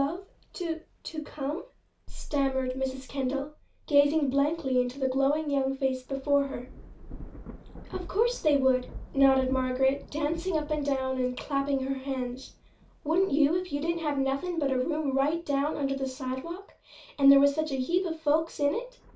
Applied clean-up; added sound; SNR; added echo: none; Thunder / Rain; 19 dB; reverberation time 0.2 s.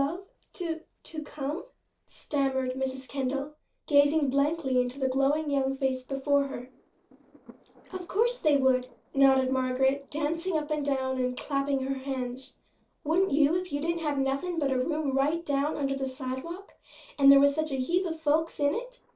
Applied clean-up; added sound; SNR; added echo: neural separator model SepFormer DNS4.